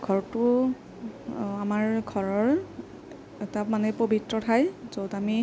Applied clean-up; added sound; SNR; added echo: none; none; none; none.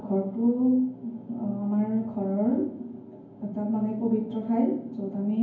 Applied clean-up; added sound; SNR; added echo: none; none; none; reverberation time 0.9 s.